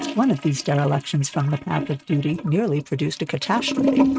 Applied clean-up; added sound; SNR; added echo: neural mask model RNNoise.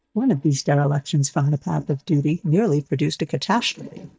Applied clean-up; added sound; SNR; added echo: neural mask model DeepFilterNet 3.